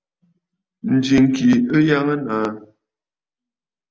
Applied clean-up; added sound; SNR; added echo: none; none; none; none.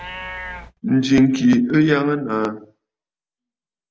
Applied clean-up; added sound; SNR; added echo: none; Livestock, farm animals, working animals; 19 dB; none.